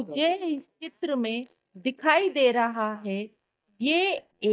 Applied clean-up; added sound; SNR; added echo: neural mask model DeepFilterNet 3.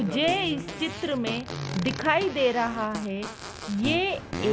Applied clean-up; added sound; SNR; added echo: none; Fart; 10 dB; none.